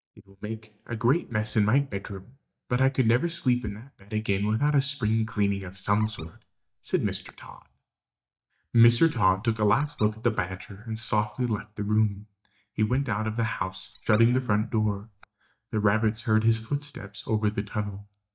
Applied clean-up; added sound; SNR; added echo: neural mask model DeepFilterNet 3.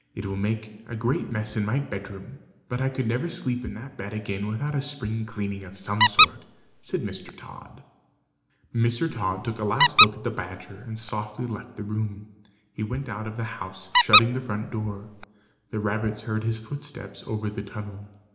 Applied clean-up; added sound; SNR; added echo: none; Squeak; -4 dB; reverberation time 0.8 s.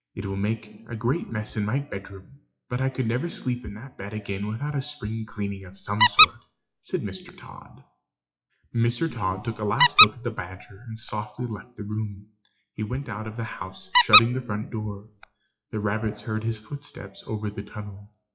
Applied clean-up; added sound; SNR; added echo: classical method WPE with log-MMSE.